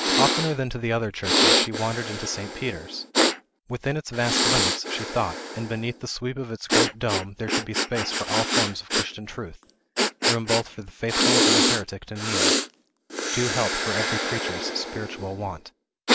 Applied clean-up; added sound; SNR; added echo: none; Breathing; -4 dB; none.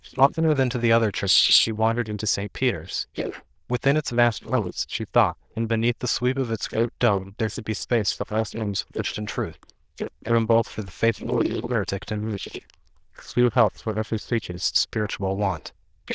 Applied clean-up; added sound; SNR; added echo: neural diffusion model UNIVERSE++.